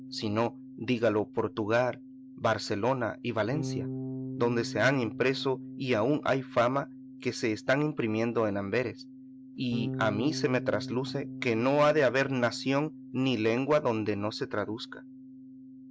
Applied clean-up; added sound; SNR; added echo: none; Bass guitar; 12 dB; none.